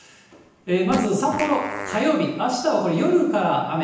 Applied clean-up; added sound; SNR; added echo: none; Fart; 12 dB; reverberation time 0.9 s.